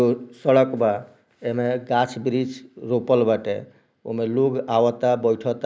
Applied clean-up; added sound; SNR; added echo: none; none; none; none.